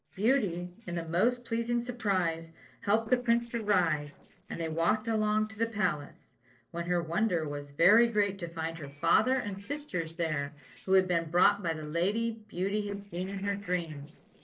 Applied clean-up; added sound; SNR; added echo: neural separator model SepFormer DNS4.